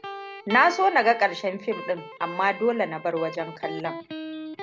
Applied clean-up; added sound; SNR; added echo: none; Electric guitar; 12 dB; none.